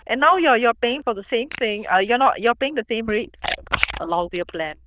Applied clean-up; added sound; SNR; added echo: neural diffusion model UNIVERSE++.